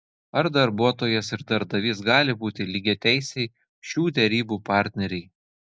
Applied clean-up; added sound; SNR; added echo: none; none; none; none.